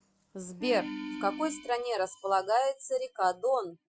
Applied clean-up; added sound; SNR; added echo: classical method Wiener filter.